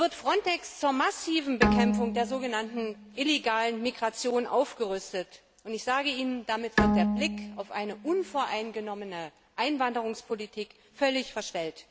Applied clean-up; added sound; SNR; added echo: none; Bowed string instrument; 1 dB; none.